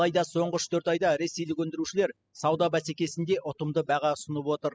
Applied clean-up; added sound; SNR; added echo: classical method spectral subtraction.